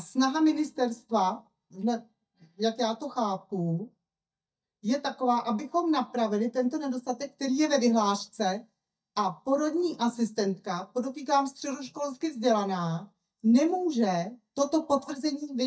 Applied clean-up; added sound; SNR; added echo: neural mask model DeepFilterNet 3.